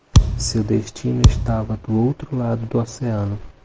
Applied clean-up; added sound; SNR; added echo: none; Thump, thud; -3 dB; none.